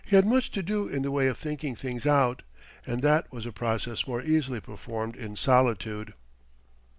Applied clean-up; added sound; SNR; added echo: none; none; none; none.